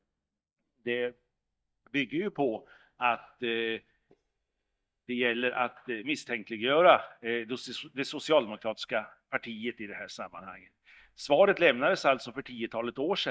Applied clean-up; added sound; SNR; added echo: neural mask model DeepFilterNet 3.